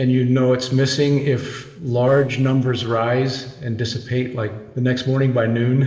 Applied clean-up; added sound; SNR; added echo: neural separator model SepFormer DNS4.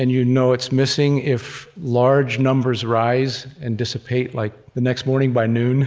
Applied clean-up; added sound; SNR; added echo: none; none; none; none.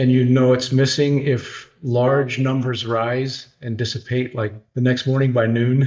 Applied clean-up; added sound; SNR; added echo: neural mask model DeepFilterNet 3.